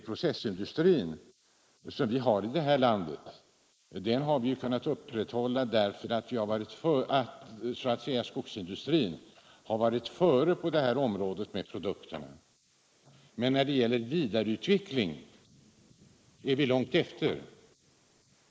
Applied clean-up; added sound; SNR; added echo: neural mask model Resemble Enhance denoiser.